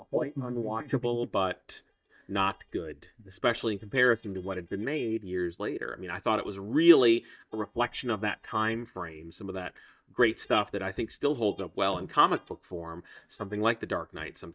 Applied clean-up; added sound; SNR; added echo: neural mask model DeepFilterNet 3.